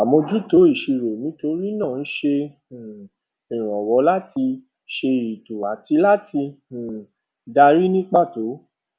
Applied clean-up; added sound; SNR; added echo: none; none; none; none.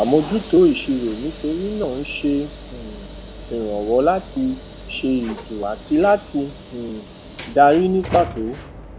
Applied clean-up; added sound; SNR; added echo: none; Sliding door / Hiss; 15 dB; none.